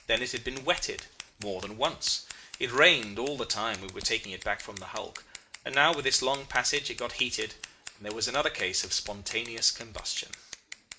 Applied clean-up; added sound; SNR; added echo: none; Scissors; 17 dB; none.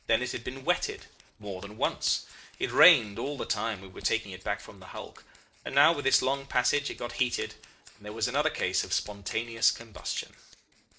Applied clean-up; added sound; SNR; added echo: neural separator model SepFormer DNS4.